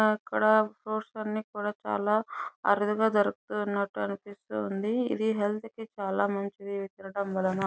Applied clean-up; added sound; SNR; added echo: none; none; none; none.